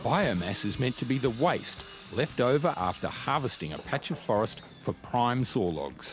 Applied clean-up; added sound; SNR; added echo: none; Tools; 16 dB; none.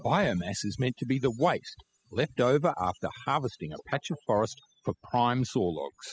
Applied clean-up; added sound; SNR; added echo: classical method spectral subtraction.